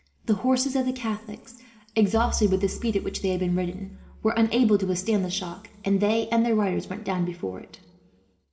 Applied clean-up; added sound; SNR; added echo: none; Bowed string instrument; 16 dB; reverberation time 2.5 s.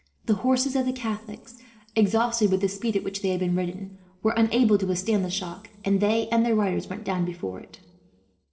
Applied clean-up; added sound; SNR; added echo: neural separator model SepFormer DNS4.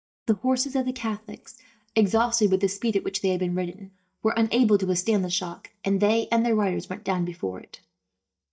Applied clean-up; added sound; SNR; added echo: neural mask model DeepFilterNet 3.